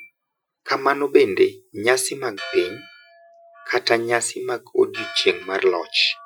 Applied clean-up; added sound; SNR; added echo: classical method Wiener filter.